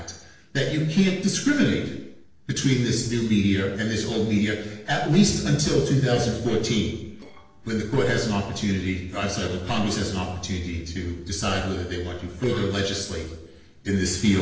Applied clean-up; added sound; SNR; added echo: neural separator model SepFormer DNS4.